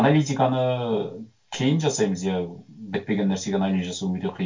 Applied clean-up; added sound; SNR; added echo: none; none; none; reverberation time 0.2 s.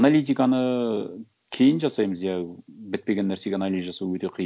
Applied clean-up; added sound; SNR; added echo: none; none; none; none.